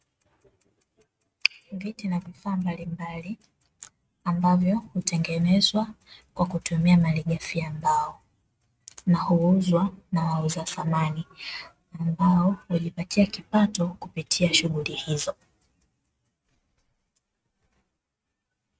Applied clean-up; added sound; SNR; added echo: neural mask model RNNoise.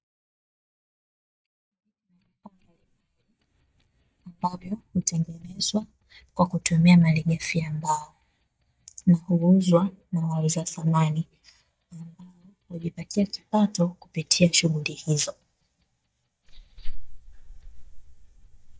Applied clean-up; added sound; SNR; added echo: neural mask model DeepFilterNet 3.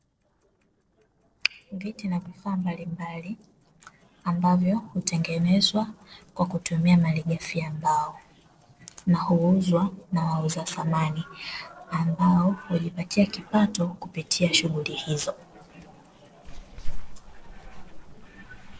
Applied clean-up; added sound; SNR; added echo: neural separator model SepFormer DNS4.